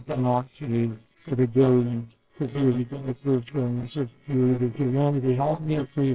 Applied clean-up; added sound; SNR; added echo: neural separator model SepFormer WHAMR!.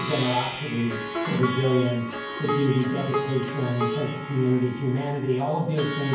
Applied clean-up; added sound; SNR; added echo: none; Plucked string instrument; 7 dB; reverberation time 0.9 s.